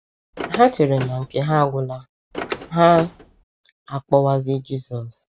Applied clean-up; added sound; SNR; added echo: none; Car; 11 dB; none.